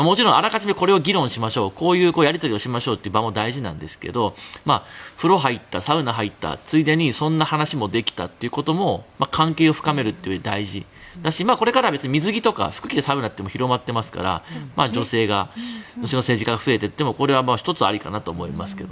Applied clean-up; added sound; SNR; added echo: none; none; none; none.